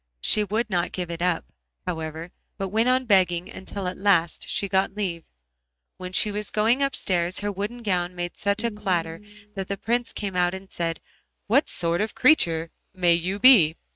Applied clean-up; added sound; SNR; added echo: neural mask model RNNoise.